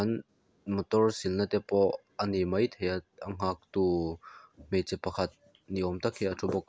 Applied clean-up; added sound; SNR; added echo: none; none; none; none.